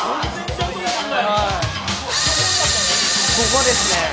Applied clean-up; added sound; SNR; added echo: none; Camera; -3 dB; none.